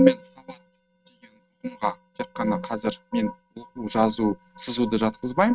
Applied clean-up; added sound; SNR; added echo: neural mask model RNNoise.